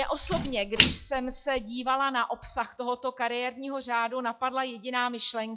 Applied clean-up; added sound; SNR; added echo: classical method log-MMSE.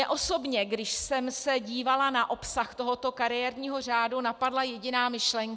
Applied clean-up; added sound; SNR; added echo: none; none; none; none.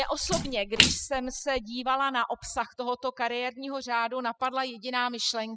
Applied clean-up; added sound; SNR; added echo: classical method spectral subtraction.